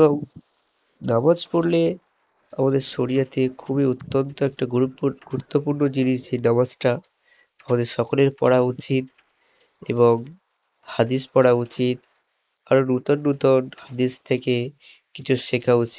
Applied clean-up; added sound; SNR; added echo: neural mask model Resemble Enhance denoiser.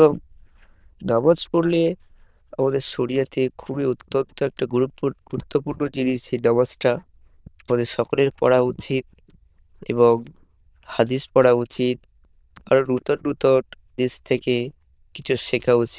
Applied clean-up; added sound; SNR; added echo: neural diffusion model UNIVERSE++.